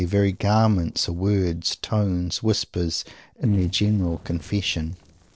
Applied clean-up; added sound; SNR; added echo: neural separator model SepFormer DNS4.